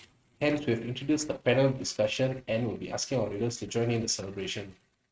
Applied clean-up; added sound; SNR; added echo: neural mask model RNNoise.